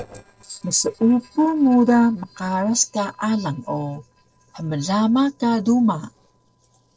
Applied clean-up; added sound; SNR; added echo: neural separator model SepFormer DNS4.